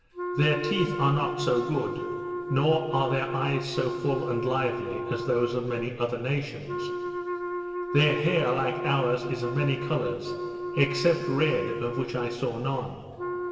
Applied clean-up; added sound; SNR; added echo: none; Wind instrument, woodwind instrument; 6 dB; reverberation time 2.3 s.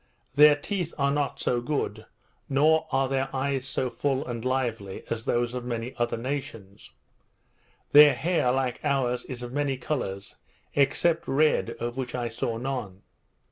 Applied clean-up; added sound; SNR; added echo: none; none; none; none.